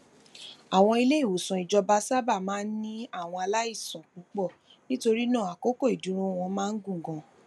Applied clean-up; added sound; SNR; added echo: none; none; none; none.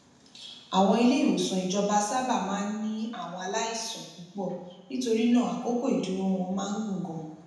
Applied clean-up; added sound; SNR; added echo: none; none; none; reverberation time 1.0 s.